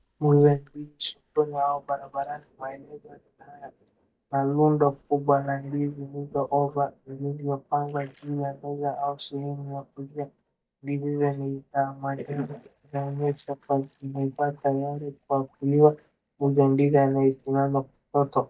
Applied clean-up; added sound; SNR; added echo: neural mask model DeepFilterNet 3.